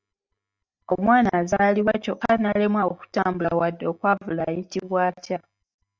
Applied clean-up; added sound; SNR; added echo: neural mask model DeepFilterNet 3.